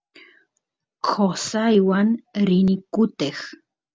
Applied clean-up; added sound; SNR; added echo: none; none; none; none.